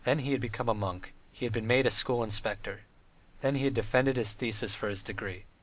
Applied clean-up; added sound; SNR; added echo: none; none; none; none.